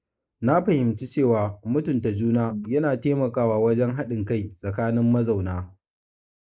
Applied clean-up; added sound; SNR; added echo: neural mask model Resemble Enhance denoiser.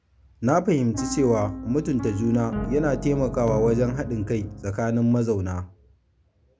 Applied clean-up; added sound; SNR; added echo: none; Piano; 7 dB; none.